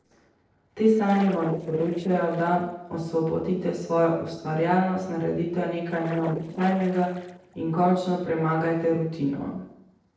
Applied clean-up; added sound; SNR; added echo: neural separator model SepFormer DNS4.